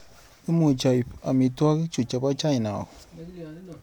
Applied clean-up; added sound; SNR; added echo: none; none; none; none.